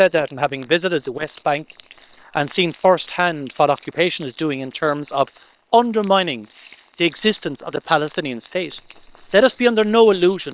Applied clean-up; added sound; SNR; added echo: neural separator model SepFormer WHAM!.